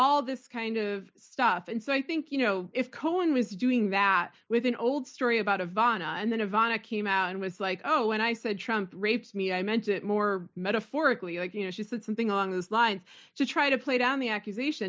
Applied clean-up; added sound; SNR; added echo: none; none; none; none.